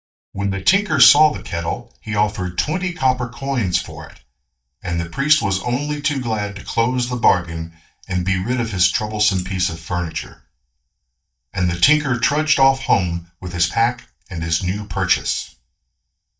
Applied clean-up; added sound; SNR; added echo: neural mask model DeepFilterNet 3.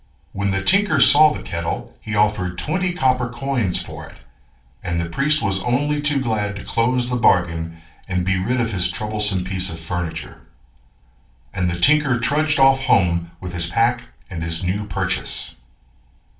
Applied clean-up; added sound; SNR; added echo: none; Tambourine; 17 dB; reverberation time 0.3 s.